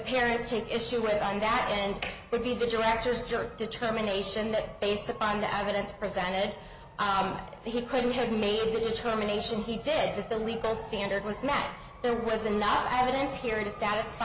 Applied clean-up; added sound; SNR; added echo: none; none; none; none.